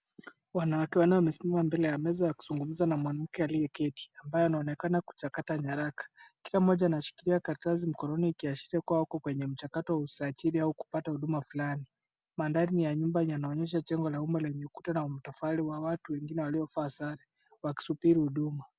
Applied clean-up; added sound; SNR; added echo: none; none; none; none.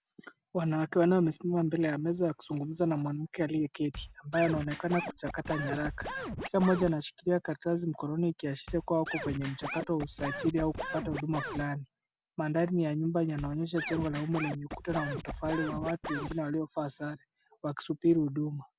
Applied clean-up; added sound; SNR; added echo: none; Scratching (performance technique); 8 dB; none.